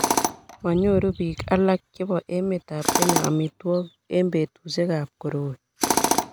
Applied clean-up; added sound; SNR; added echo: none; Tools; 4 dB; none.